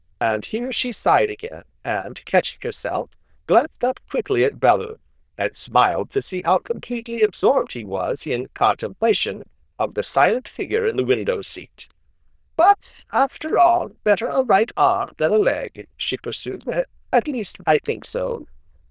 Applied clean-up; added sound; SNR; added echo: neural diffusion model UNIVERSE++.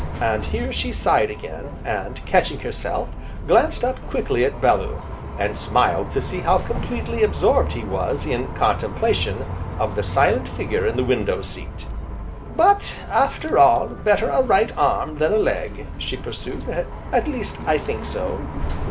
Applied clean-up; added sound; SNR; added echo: none; Bus; 7 dB; none.